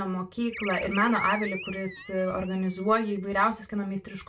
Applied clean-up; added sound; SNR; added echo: none; Animal; 11 dB; reverberation time 0.2 s.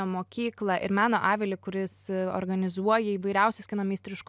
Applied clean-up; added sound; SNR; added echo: none; none; none; none.